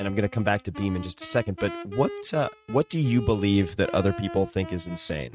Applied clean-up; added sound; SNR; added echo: neural mask model RNNoise.